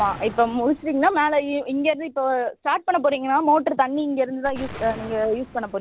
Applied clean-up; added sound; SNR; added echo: none; Explosion; 19 dB; none.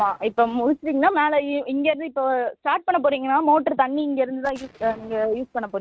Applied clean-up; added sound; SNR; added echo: neural mask model RNNoise.